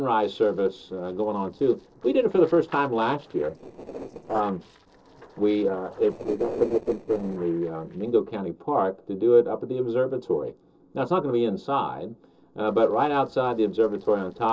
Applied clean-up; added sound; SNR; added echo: neural separator model SepFormer DNS4.